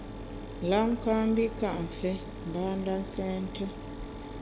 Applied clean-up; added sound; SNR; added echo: none; Mechanisms; 8 dB; none.